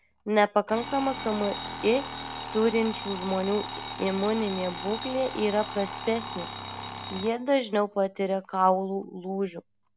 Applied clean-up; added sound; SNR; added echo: none; Alarm; 10 dB; none.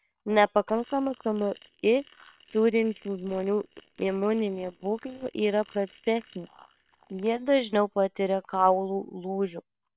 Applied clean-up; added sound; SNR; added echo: neural separator model SepFormer WHAM!.